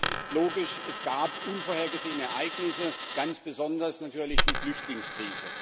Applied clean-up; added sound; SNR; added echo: none; Coin (dropping); 0 dB; none.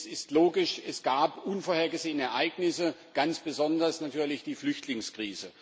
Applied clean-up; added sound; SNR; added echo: none; none; none; none.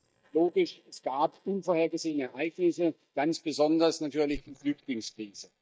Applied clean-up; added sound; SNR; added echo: neural mask model DeepFilterNet 3.